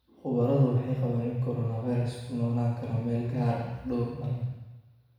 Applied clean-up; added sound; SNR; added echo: none; none; none; reverberation time 1.1 s.